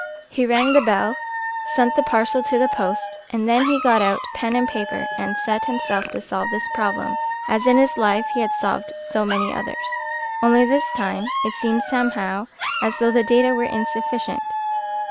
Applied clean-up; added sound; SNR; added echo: none; Alarm / Dog; 5 dB; none.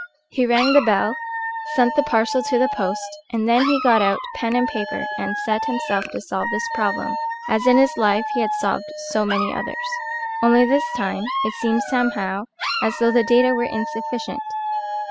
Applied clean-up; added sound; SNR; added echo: classical method spectral subtraction.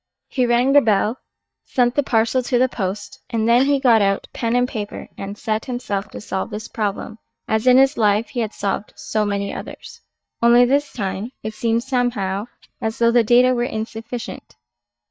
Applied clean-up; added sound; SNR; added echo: neural mask model DeepFilterNet 3.